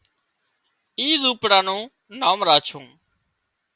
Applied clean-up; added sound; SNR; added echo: none; none; none; none.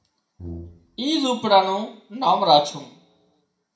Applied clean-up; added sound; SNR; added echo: none; Brass instrument; 15 dB; reverberation time 0.5 s.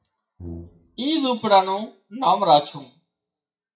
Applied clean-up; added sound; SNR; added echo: classical method WPE with log-MMSE.